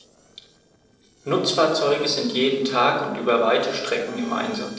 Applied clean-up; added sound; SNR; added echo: neural separator model SepFormer DNS4.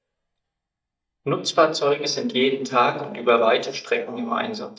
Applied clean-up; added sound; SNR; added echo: neural mask model DeepFilterNet 3.